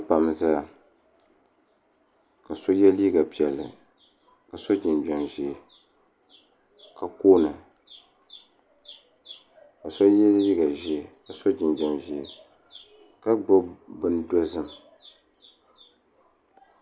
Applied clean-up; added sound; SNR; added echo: none; none; none; none.